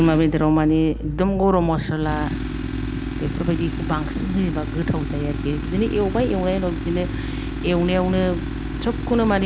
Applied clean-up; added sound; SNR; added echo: none; Tools; 5 dB; none.